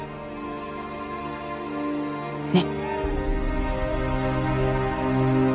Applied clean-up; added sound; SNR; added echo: none; Bird; 12 dB; none.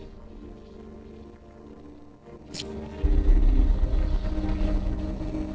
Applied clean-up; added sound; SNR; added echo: neural separator model SepFormer DNS4.